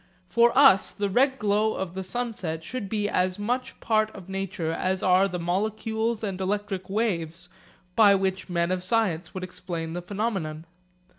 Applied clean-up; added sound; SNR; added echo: none; none; none; none.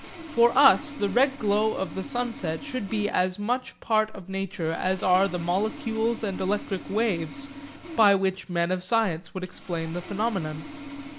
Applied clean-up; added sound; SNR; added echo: none; Sawing; 13 dB; none.